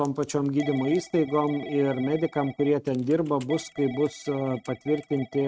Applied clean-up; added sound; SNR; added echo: neural mask model RNNoise.